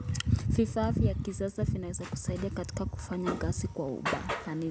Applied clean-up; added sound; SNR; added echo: none; none; none; none.